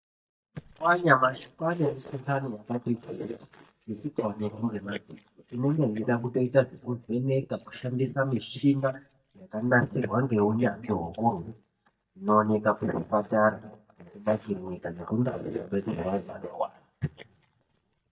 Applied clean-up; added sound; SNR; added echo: neural mask model DeepFilterNet 3.